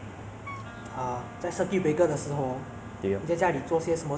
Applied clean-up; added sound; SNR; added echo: none; Wind instrument, woodwind instrument; 18 dB; none.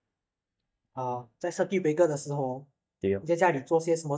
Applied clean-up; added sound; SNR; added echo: neural mask model DeepFilterNet 3.